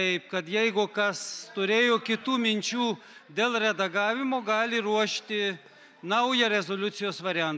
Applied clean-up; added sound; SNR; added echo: none; none; none; none.